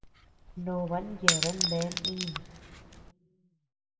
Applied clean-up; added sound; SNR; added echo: none; Shatter / Crushing; -3 dB; reverberation time 1.4 s.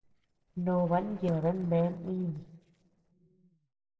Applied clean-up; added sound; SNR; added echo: neural separator model SepFormer DNS4.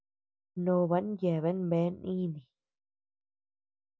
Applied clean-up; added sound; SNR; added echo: none; none; none; none.